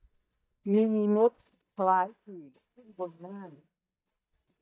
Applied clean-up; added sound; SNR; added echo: neural mask model DeepFilterNet 3.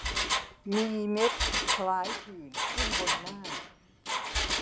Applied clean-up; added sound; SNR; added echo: none; Engine; -2 dB; none.